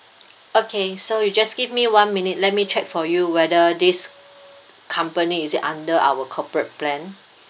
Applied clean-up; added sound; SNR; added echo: none; none; none; none.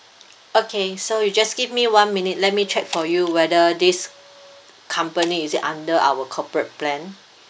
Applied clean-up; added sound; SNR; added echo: none; Shatter; 19 dB; none.